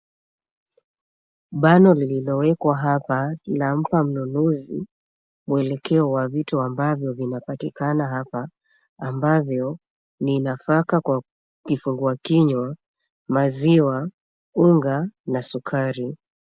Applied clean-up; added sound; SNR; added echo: none; none; none; none.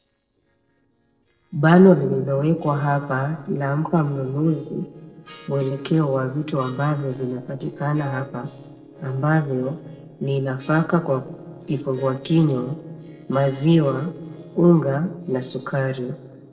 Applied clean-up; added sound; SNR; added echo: neural separator model SepFormer DNS4.